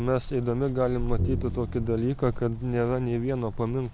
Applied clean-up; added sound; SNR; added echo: none; Bowed string instrument; 11 dB; none.